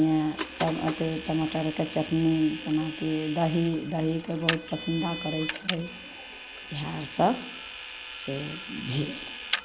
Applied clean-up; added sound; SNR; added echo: none; Vehicle; 9 dB; none.